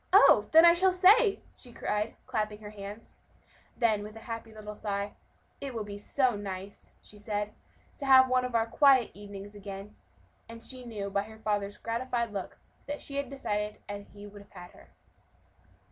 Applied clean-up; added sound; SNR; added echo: none; none; none; none.